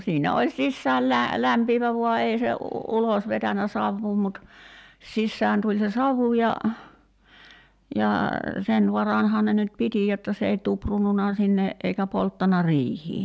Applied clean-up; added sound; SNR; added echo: none; none; none; none.